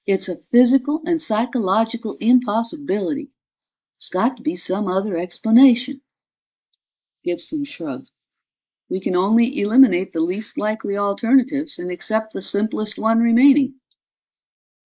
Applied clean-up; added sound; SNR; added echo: neural mask model Resemble Enhance denoiser.